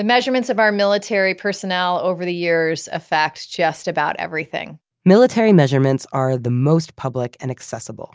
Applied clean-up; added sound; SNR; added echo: none; none; none; none.